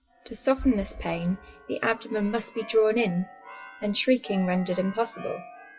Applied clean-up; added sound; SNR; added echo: classical method WPE with log-MMSE.